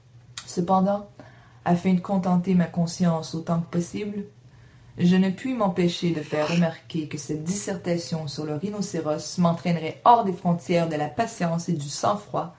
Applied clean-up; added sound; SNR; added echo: neural mask model Resemble Enhance denoiser.